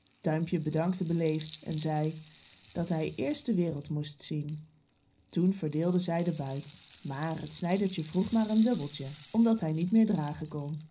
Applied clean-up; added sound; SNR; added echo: none; Rattle (instrument); 15 dB; reverberation time 0.5 s.